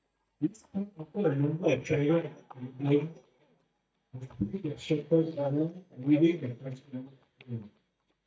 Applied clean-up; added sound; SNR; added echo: neural mask model DeepFilterNet 3.